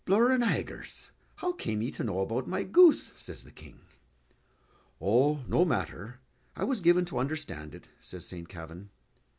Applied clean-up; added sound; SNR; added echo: none; none; none; none.